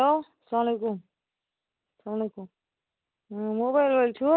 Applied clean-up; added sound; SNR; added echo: none; none; none; none.